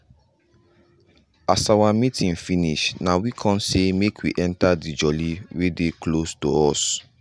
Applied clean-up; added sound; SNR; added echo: none; none; none; none.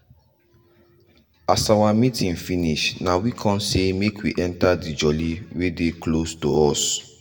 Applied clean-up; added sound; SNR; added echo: none; none; none; reverberation time 0.5 s.